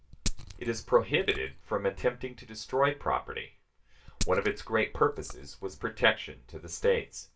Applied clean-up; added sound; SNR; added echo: none; Glass; 9 dB; reverberation time 0.2 s.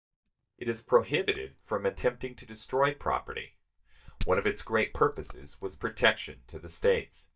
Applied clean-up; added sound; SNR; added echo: neural mask model DeepFilterNet 3.